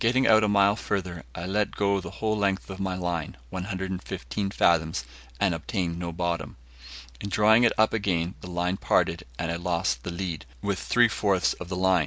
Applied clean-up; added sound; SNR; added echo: none; none; none; none.